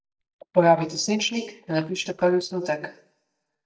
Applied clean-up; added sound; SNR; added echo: neural mask model DeepFilterNet 3.